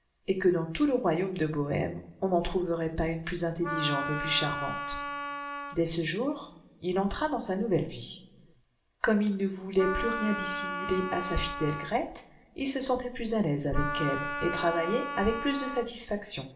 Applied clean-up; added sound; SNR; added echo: none; Wind instrument, woodwind instrument; 5 dB; reverberation time 0.8 s.